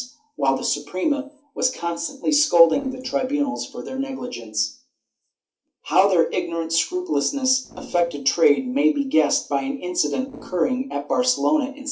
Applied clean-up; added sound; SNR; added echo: neural separator model SepFormer DNS4.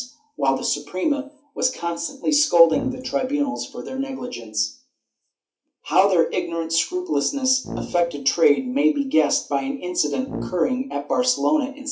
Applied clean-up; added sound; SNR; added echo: none; Brass instrument; 11 dB; reverberation time 0.3 s.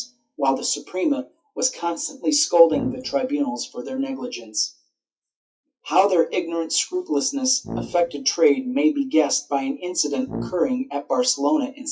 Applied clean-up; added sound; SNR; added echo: classical method WPE with log-MMSE.